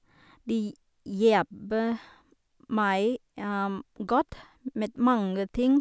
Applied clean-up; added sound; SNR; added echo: none; none; none; none.